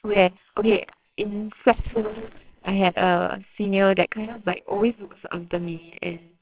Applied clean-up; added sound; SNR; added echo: neural separator model SepFormer WHAMR!.